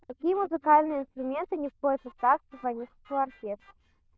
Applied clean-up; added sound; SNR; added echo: neural diffusion model UNIVERSE++.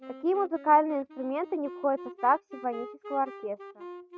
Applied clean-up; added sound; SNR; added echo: neural mask model RNNoise.